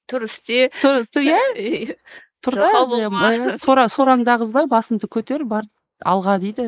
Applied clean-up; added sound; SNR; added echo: neural mask model Resemble Enhance denoiser.